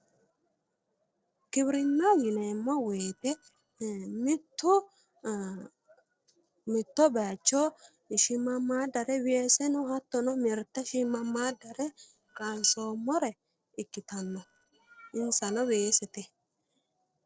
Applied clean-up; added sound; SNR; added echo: neural separator model SepFormer DNS4.